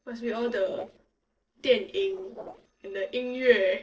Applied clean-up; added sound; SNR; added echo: neural separator model SepFormer DNS4.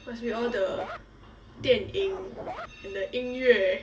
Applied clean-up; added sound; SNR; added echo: none; Zipper (clothing); 13 dB; reverberation time 0.1 s.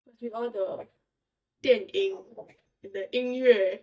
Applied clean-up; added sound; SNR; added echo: neural mask model DeepFilterNet 3.